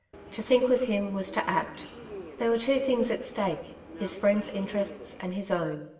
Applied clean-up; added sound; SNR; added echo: none; Subway, metro, underground; 16 dB; reverberation time 0.8 s.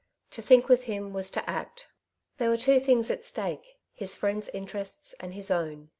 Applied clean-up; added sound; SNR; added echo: none; none; none; none.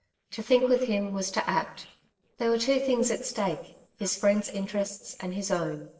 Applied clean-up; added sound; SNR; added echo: neural separator model SepFormer DNS4.